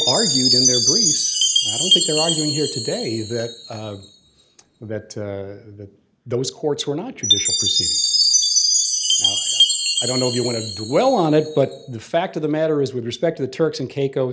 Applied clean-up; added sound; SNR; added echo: none; Chime; -2 dB; none.